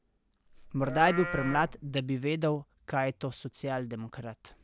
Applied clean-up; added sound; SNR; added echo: none; Livestock, farm animals, working animals; 7 dB; none.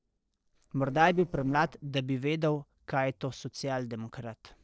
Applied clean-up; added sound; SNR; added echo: neural separator model SepFormer DNS4.